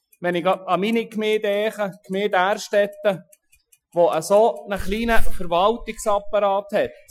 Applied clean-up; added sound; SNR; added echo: classical method Wiener filter.